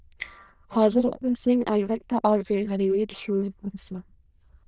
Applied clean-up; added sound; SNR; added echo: neural diffusion model UNIVERSE++.